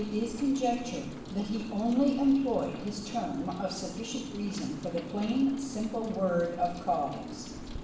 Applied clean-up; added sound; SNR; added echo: none; Rain; 11 dB; reverberation time 0.6 s.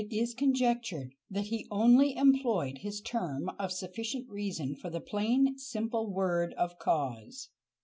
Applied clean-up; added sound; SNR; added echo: none; none; none; none.